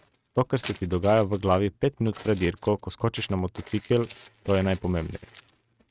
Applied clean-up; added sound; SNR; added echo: neural mask model RNNoise.